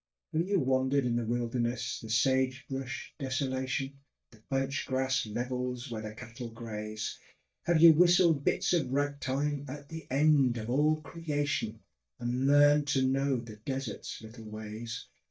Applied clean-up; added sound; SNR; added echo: neural mask model DeepFilterNet 3.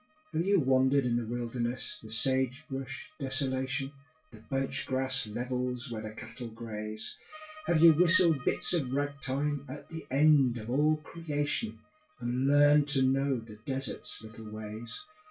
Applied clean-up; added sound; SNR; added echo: classical method WPE with log-MMSE.